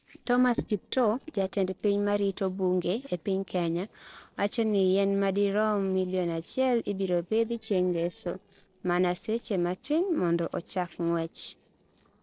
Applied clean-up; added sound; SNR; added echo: neural separator model SepFormer DNS4.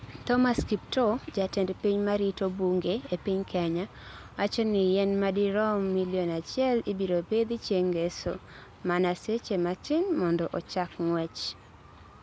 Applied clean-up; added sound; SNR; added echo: none; none; none; none.